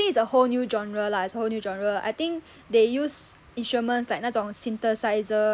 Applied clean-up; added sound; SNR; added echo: none; none; none; none.